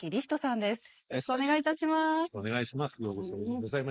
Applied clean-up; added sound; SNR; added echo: neural mask model Resemble Enhance denoiser.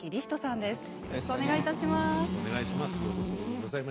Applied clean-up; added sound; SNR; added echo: none; Buzz; 2 dB; none.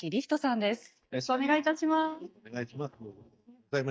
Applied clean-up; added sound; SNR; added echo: neural mask model DeepFilterNet 3.